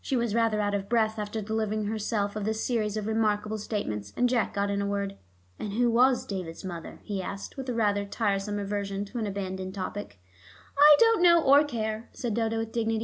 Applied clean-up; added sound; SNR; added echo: none; none; none; none.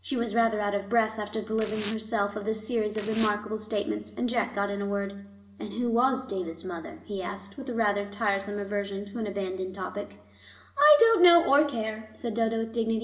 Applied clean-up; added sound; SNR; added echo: none; Tearing; 14 dB; reverberation time 0.8 s.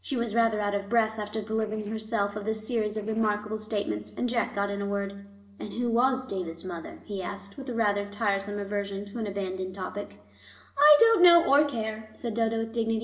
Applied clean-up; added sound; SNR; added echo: neural separator model SepFormer DNS4.